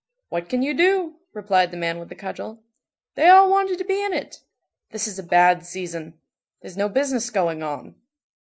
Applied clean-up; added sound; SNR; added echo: neural mask model Resemble Enhance denoiser.